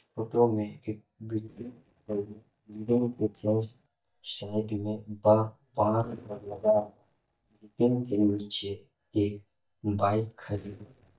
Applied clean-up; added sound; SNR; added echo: neural mask model DeepFilterNet 3.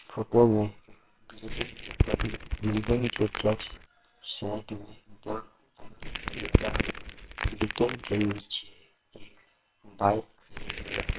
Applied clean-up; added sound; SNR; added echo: neural separator model SepFormer WHAMR!.